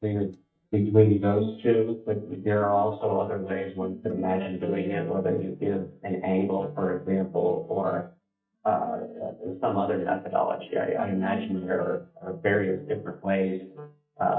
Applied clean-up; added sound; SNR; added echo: neural mask model DeepFilterNet 3.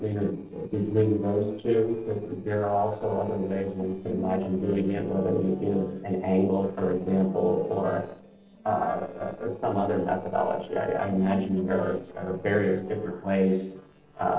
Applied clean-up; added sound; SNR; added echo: neural separator model SepFormer DNS4.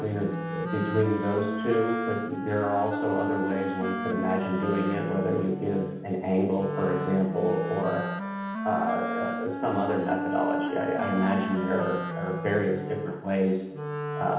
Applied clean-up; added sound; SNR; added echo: none; Wind instrument, woodwind instrument; 5 dB; reverberation time 0.9 s.